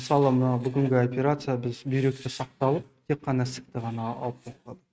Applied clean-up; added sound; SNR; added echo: neural mask model RNNoise.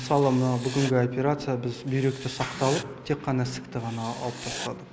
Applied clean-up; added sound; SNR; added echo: none; Writing; 15 dB; none.